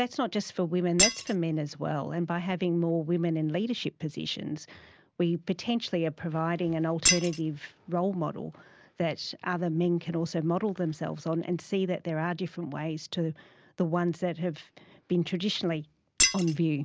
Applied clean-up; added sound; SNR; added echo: none; Shatter; -4 dB; none.